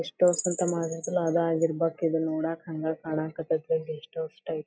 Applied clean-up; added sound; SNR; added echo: classical method log-MMSE.